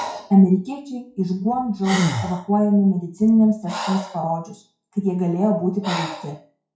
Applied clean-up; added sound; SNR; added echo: classical method WPE with log-MMSE.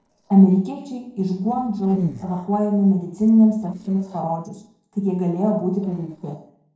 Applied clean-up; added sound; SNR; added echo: neural separator model SepFormer DNS4.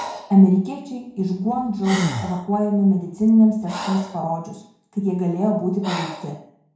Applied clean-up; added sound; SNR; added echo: none; Breathing; 12 dB; reverberation time 0.6 s.